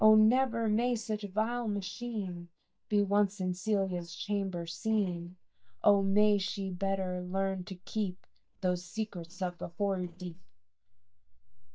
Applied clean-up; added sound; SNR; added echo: neural mask model DeepFilterNet 3.